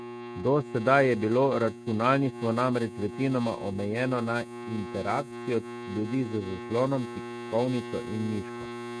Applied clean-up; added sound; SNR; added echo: neural mask model RNNoise.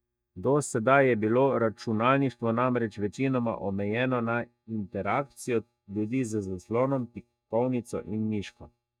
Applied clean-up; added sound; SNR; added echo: neural mask model DeepFilterNet 3.